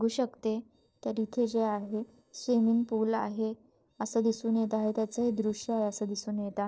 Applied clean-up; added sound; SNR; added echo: neural separator model SepFormer DNS4.